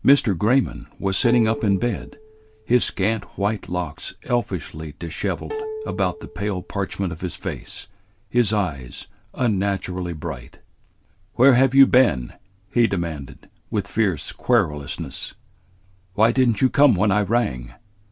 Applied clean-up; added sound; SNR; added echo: none; Plucked string instrument; 12 dB; none.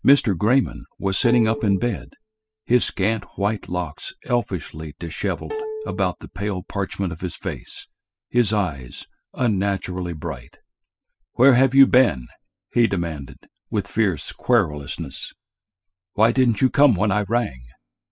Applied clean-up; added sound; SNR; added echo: classical method spectral subtraction.